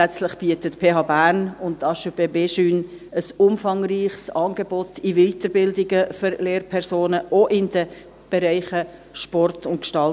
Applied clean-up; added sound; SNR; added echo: none; none; none; none.